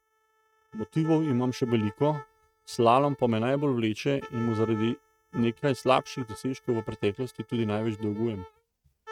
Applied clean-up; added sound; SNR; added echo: neural mask model RNNoise.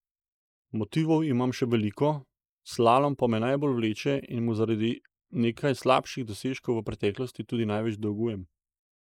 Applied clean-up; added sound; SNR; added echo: neural mask model Resemble Enhance denoiser.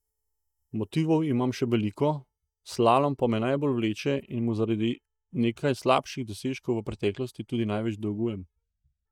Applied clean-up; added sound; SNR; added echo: neural mask model DeepFilterNet 3.